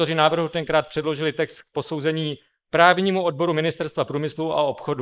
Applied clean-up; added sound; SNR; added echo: neural mask model Resemble Enhance denoiser.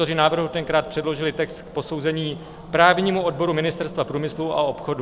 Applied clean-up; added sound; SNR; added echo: none; Race car, auto racing; 18 dB; none.